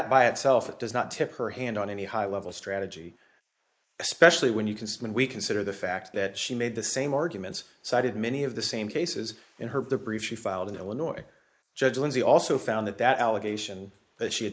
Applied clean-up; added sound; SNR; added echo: neural mask model Resemble Enhance denoiser.